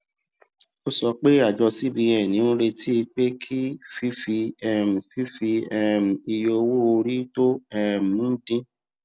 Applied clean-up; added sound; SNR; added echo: none; none; none; none.